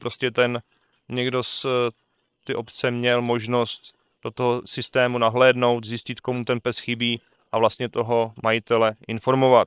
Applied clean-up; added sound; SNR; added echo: neural separator model SepFormer WHAM!.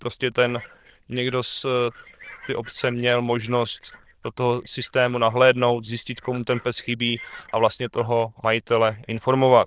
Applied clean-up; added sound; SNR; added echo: neural diffusion model UNIVERSE++.